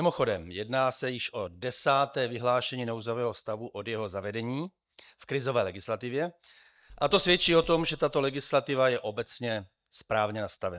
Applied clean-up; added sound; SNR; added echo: neural mask model DeepFilterNet 3.